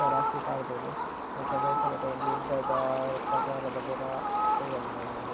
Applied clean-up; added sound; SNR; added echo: none; Fowl; -4 dB; none.